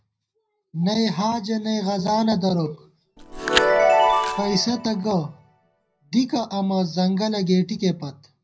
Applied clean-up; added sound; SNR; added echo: none; Chime; -1 dB; reverberation time 0.4 s.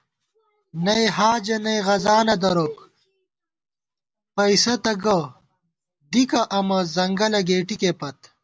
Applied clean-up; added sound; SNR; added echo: none; none; none; none.